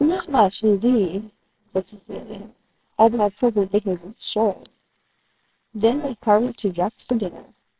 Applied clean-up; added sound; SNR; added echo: neural separator model SepFormer WHAMR!.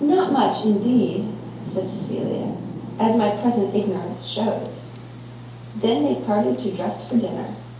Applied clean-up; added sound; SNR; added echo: none; Rain; 14 dB; reverberation time 2.4 s.